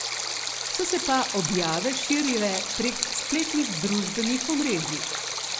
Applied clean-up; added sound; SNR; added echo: none; Stream; 1 dB; none.